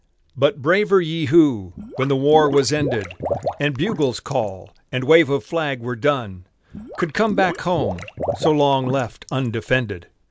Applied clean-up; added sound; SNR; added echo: none; Liquid; 10 dB; none.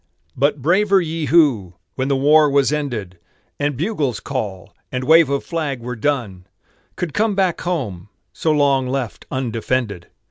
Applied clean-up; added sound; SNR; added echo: none; none; none; none.